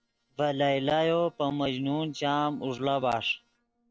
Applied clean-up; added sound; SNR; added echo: neural separator model SepFormer DNS4.